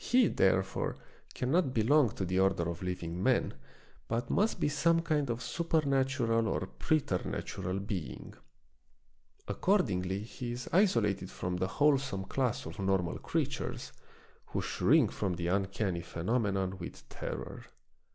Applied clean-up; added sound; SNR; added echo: none; none; none; none.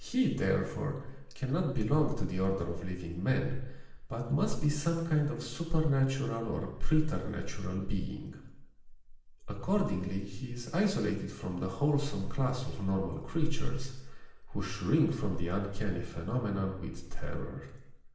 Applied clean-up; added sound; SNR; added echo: none; none; none; reverberation time 0.8 s.